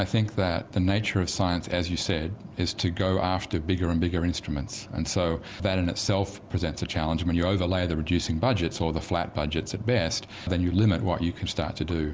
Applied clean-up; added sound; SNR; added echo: none; none; none; none.